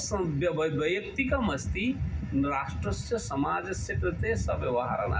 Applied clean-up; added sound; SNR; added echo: none; none; none; reverberation time 0.4 s.